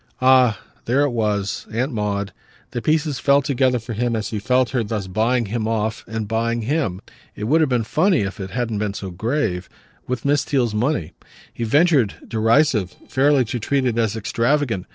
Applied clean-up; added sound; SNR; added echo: neural separator model SepFormer DNS4.